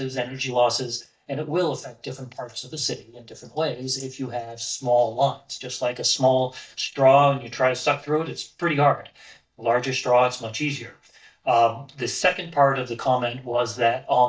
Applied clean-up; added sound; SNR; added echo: neural mask model DeepFilterNet 3.